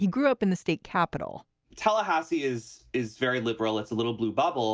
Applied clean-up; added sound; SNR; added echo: none; none; none; none.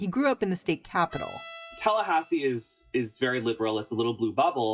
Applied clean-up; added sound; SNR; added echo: classical method WPE with log-MMSE.